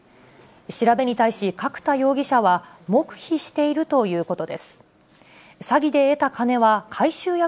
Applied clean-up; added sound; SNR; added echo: none; none; none; none.